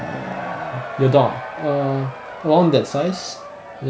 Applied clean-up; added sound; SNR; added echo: none; Crowd / Cheering; 11 dB; none.